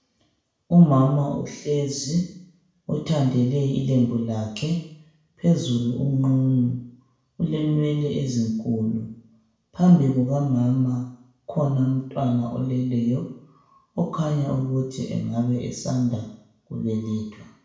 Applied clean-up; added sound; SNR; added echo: none; none; none; reverberation time 0.7 s.